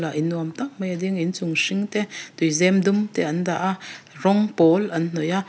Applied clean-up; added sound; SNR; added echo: none; none; none; none.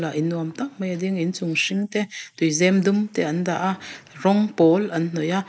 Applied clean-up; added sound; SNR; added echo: neural mask model Resemble Enhance denoiser.